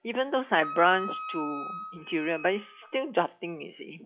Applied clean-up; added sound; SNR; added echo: classical method log-MMSE.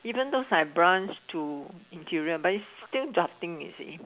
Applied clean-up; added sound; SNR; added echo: none; none; none; none.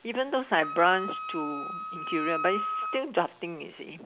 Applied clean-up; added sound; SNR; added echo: none; Wind instrument, woodwind instrument; 5 dB; none.